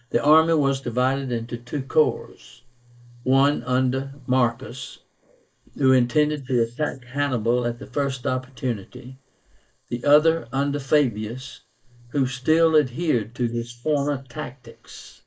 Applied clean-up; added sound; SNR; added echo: neural mask model Resemble Enhance denoiser.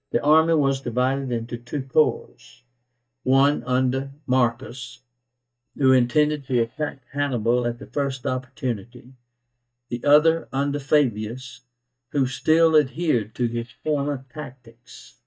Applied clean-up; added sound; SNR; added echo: neural mask model DeepFilterNet 3.